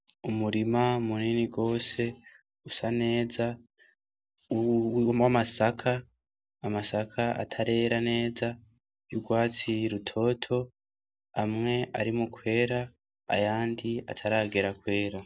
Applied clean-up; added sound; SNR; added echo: none; none; none; none.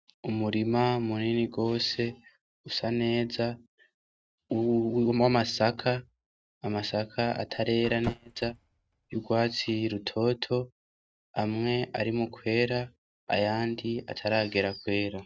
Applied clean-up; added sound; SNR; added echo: neural mask model RNNoise.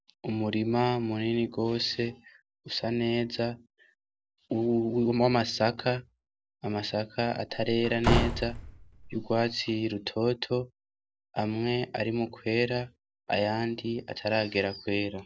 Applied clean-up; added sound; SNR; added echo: none; Slam / Wood; 1 dB; none.